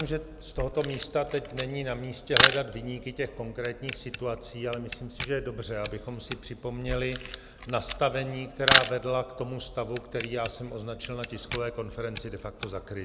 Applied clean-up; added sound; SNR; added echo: none; Camera; 1 dB; none.